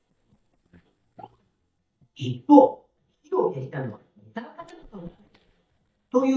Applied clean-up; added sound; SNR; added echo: neural mask model DeepFilterNet 3.